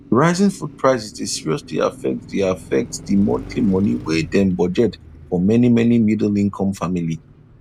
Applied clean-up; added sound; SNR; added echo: none; Car passing by; 19 dB; none.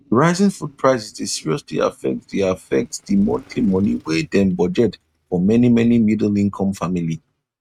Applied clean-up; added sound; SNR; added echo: neural mask model RNNoise.